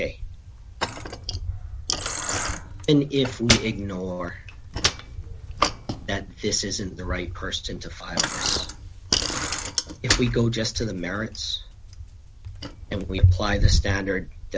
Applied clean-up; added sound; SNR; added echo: none; Bicycle; -2 dB; none.